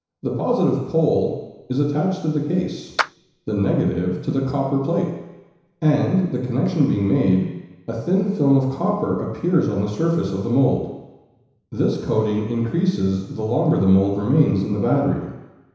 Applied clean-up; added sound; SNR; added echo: none; Clapping; 10 dB; reverberation time 1.0 s.